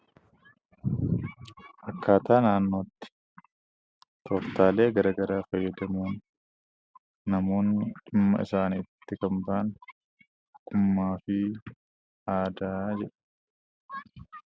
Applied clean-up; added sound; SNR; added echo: none; none; none; none.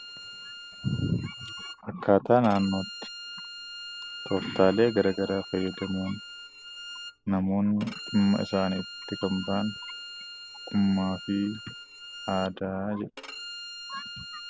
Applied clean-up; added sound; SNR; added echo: none; Bowed string instrument; 13 dB; none.